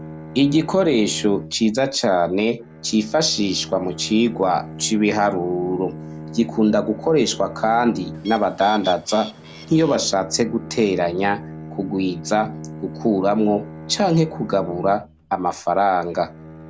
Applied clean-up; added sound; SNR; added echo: none; Bird + Bowed string instrument; 15 dB; none.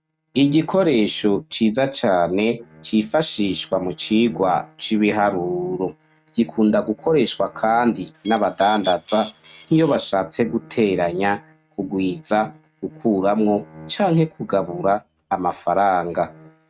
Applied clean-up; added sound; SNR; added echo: neural mask model RNNoise.